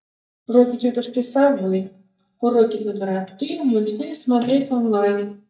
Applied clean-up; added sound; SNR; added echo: neural mask model DeepFilterNet 3.